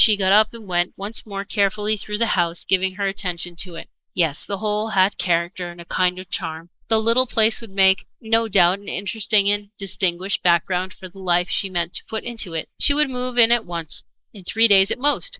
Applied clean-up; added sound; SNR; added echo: neural mask model Resemble Enhance denoiser.